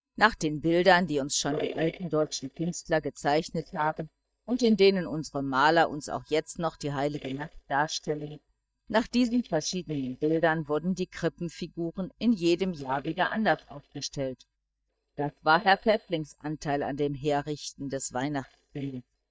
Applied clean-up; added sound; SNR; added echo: neural mask model DeepFilterNet 3.